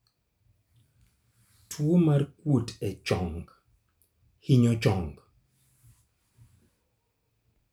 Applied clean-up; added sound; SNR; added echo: none; none; none; none.